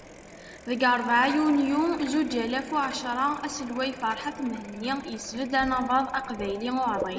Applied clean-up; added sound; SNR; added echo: none; Bicycle + Mechanisms; 14 dB; none.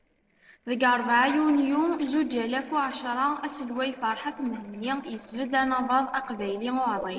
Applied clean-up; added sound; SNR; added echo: neural separator model SepFormer DNS4.